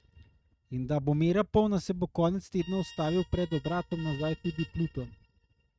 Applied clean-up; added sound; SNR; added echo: neural mask model RNNoise.